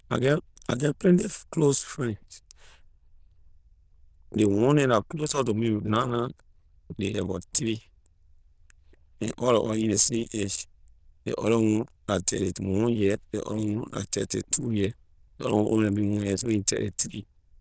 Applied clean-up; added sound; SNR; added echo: neural diffusion model UNIVERSE++.